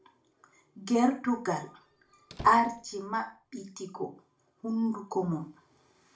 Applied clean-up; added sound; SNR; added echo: none; Squeak; 19 dB; reverberation time 0.4 s.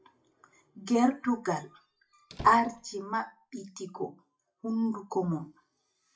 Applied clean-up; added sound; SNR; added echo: classical method WPE with log-MMSE.